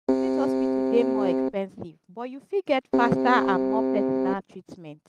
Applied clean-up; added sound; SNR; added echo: neural mask model RNNoise.